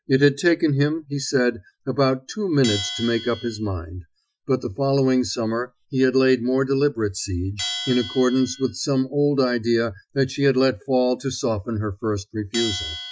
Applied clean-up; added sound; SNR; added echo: classical method Wiener filter.